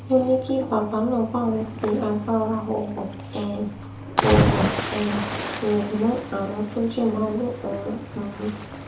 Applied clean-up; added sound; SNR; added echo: none; Cricket / Waves, surf; 4 dB; reverberation time 0.6 s.